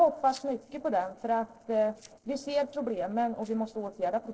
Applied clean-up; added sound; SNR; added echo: neural separator model SepFormer DNS4.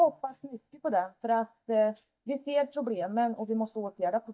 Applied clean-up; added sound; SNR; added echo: neural mask model DeepFilterNet 3.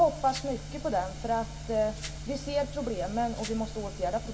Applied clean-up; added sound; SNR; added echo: none; Glass; 18 dB; reverberation time 3.0 s.